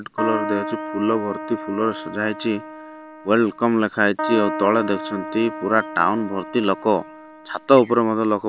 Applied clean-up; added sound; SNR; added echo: none; Keyboard (musical); 9 dB; none.